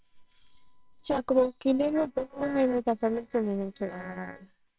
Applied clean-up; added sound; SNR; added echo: neural separator model SepFormer WHAMR!.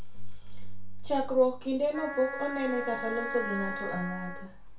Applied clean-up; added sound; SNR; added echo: none; Wind instrument, woodwind instrument; 8 dB; reverberation time 0.3 s.